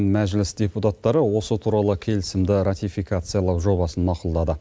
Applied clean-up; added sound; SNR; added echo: none; none; none; none.